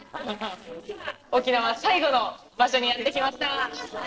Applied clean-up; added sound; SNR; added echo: neural separator model SepFormer DNS4.